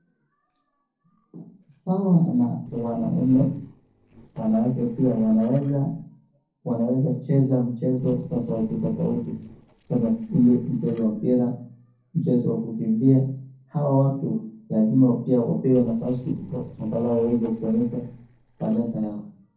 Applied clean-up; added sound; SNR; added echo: neural separator model SepFormer DNS4.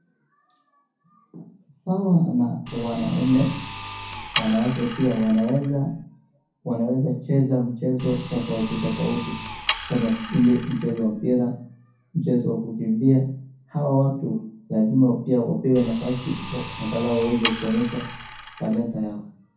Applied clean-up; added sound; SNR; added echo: none; Sawing; 11 dB; reverberation time 0.6 s.